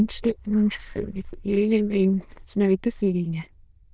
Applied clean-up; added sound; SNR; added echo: neural diffusion model UNIVERSE++.